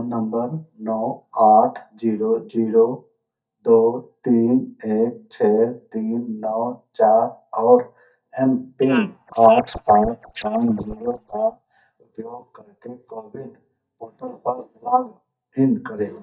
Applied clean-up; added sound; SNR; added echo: neural mask model DeepFilterNet 3.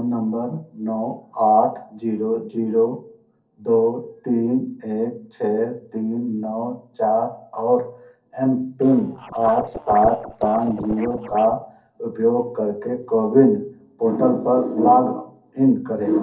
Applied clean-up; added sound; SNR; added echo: neural separator model SepFormer DNS4.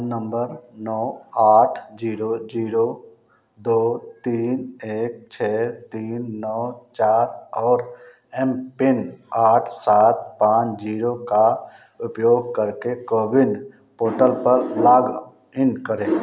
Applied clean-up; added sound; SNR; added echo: none; none; none; none.